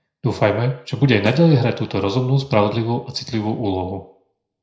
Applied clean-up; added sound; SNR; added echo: none; Snare drum; 20 dB; reverberation time 0.5 s.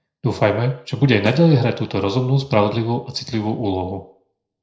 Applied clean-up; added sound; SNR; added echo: neural separator model SepFormer DNS4.